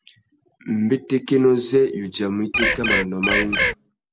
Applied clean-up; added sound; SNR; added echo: none; Bird; -2 dB; none.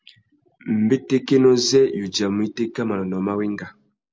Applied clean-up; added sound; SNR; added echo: none; none; none; none.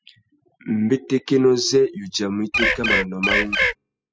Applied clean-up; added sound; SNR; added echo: classical method spectral subtraction.